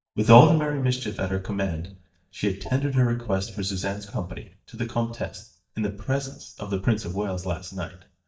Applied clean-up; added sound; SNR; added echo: neural mask model DeepFilterNet 3.